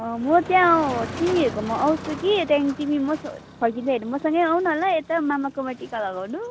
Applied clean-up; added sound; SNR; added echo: none; Motor vehicle (road); 14 dB; none.